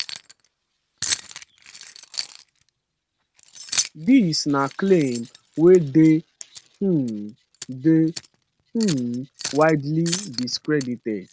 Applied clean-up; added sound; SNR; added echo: none; Keys jangling; 13 dB; none.